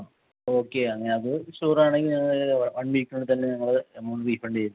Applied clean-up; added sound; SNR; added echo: none; none; none; none.